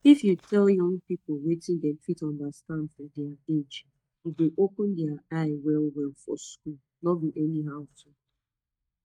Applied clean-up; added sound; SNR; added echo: neural mask model DeepFilterNet 3.